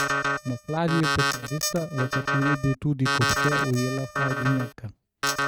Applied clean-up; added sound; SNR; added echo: neural mask model RNNoise.